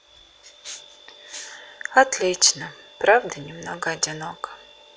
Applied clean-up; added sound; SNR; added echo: none; none; none; none.